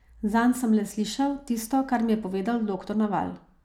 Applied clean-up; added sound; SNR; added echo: none; none; none; none.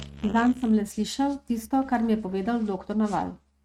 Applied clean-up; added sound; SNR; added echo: neural mask model RNNoise.